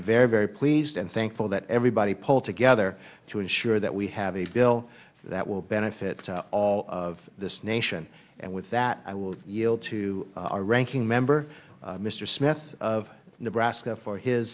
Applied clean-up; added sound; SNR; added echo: none; none; none; none.